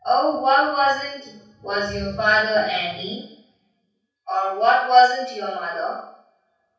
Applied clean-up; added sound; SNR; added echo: none; none; none; reverberation time 0.6 s.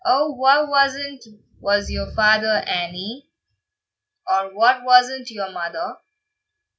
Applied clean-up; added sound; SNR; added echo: none; none; none; none.